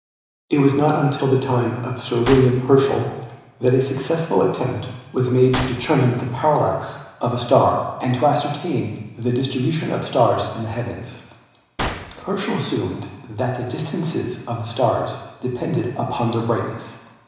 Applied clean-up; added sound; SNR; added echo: none; Gunshot, gunfire; 13 dB; reverberation time 1.0 s.